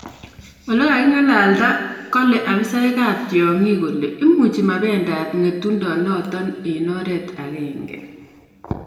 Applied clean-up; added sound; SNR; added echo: none; none; none; reverberation time 1.5 s.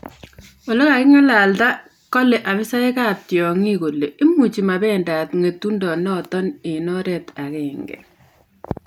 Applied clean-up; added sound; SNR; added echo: none; none; none; none.